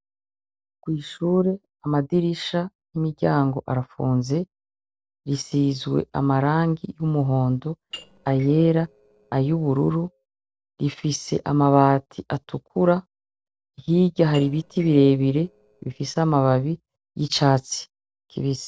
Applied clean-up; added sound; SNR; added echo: neural separator model SepFormer DNS4.